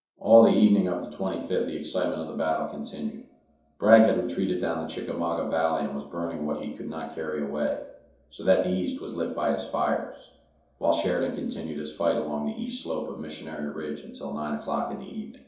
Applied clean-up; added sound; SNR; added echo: none; none; none; reverberation time 2.8 s.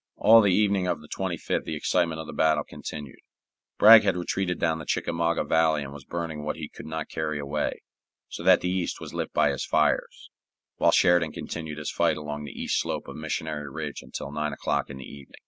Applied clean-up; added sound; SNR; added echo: none; none; none; none.